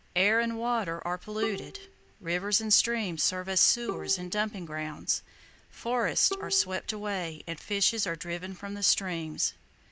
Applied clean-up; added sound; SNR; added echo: none; Bowed string instrument; 13 dB; none.